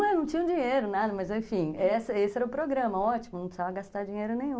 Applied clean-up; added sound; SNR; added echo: none; none; none; none.